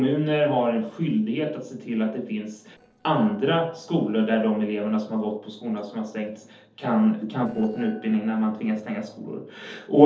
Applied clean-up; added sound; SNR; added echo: neural separator model SepFormer DNS4.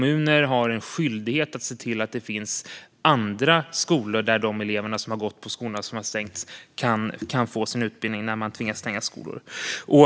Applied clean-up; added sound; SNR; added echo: none; none; none; none.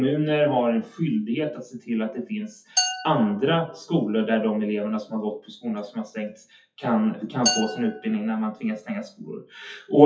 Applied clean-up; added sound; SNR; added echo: classical method WPE with log-MMSE.